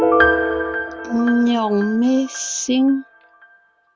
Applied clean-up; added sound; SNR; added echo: none; Piano; 2 dB; none.